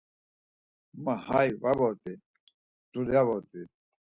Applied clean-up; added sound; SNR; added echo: none; none; none; none.